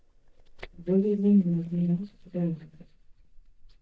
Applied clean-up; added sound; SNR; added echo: neural mask model DeepFilterNet 3.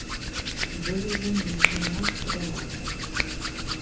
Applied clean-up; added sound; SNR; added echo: none; Hands; -5 dB; reverberation time 0.7 s.